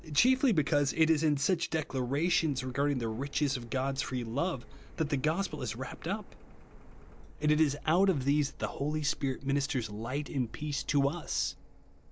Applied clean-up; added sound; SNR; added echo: none; Printer; 17 dB; none.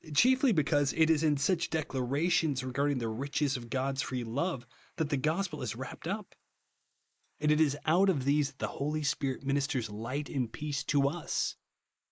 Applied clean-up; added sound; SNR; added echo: neural mask model Resemble Enhance denoiser.